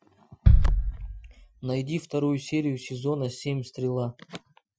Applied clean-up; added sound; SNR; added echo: classical method Wiener filter.